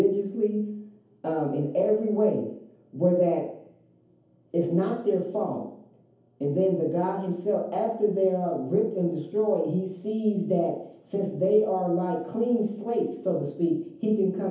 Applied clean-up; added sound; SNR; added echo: none; none; none; reverberation time 0.7 s.